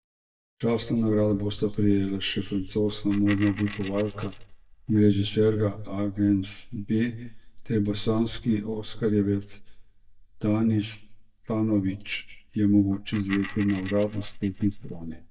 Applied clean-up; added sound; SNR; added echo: neural mask model DeepFilterNet 3.